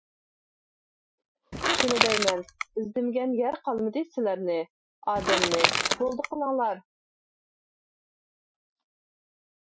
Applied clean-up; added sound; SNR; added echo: classical method Wiener filter.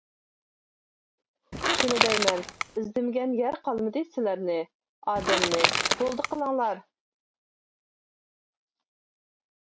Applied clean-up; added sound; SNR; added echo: none; Crushing / Wood; -4 dB; none.